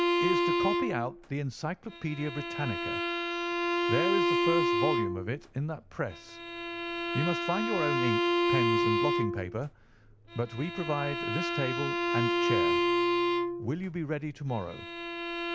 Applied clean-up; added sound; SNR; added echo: none; Bowed string instrument; -4 dB; none.